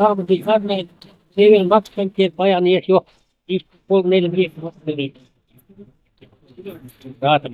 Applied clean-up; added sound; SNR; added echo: neural mask model DeepFilterNet 3.